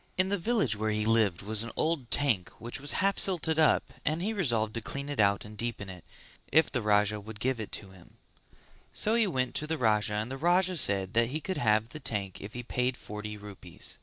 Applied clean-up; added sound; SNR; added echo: none; none; none; none.